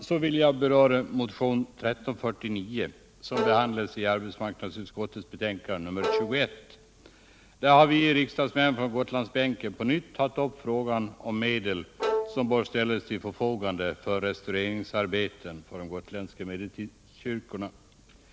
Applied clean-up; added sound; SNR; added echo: none; Bowed string instrument; 6 dB; none.